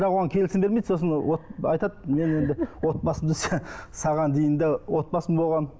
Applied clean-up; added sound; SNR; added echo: none; none; none; none.